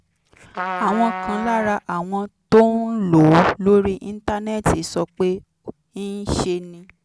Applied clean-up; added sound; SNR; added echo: none; Trumpet; 9 dB; none.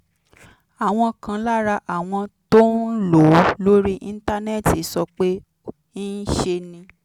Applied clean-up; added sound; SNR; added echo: none; none; none; none.